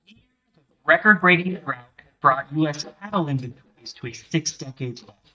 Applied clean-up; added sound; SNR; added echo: neural mask model DeepFilterNet 3.